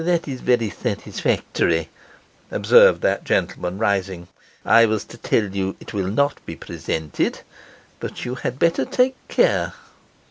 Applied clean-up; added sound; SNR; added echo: none; none; none; none.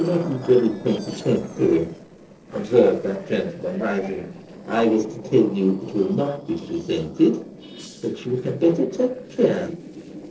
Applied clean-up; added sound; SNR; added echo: neural separator model SepFormer DNS4.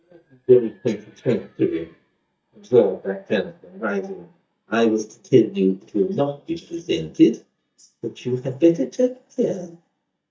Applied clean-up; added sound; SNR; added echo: neural mask model DeepFilterNet 3.